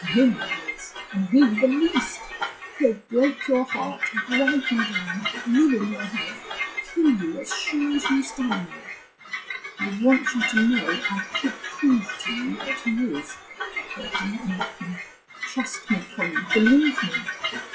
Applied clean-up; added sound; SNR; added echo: classical method WPE with log-MMSE.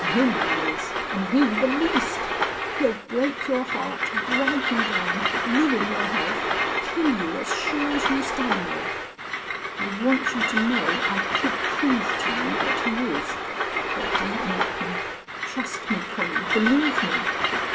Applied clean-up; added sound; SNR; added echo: none; Train; -1 dB; reverberation time 2.4 s.